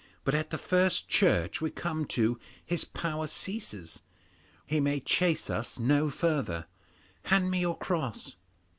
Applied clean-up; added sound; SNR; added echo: none; none; none; none.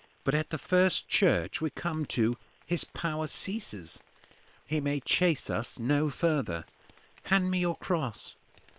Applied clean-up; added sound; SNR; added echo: neural separator model SepFormer WHAM!.